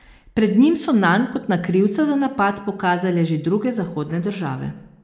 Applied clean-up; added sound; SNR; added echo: neural mask model Resemble Enhance denoiser.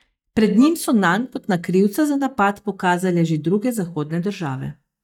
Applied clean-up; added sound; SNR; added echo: neural mask model DeepFilterNet 3.